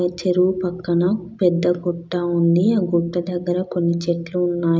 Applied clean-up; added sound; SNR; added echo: none; none; none; none.